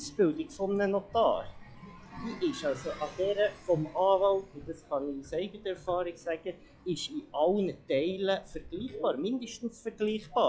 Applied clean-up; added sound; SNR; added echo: classical method log-MMSE.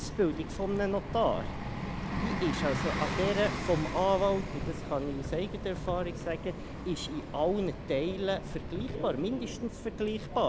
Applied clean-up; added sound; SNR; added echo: none; Subway, metro, underground + Bus; 4 dB; none.